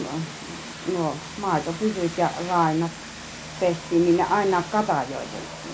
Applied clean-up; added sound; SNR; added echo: none; Vehicle; 12 dB; none.